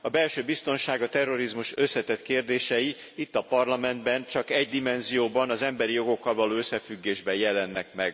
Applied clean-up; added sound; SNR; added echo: none; none; none; none.